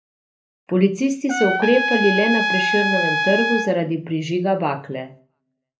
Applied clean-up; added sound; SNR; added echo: none; Trumpet; 1 dB; reverberation time 0.3 s.